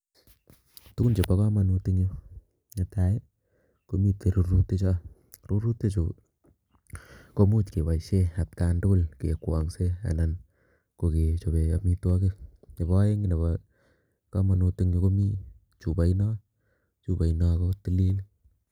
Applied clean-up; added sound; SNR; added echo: none; none; none; none.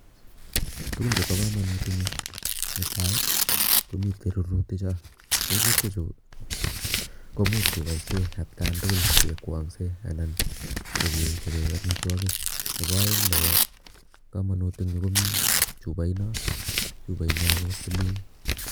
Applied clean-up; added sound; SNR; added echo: none; Tearing; -1 dB; none.